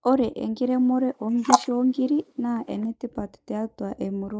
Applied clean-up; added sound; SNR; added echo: neural mask model Resemble Enhance denoiser.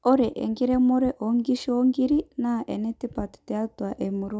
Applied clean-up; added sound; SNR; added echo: none; none; none; none.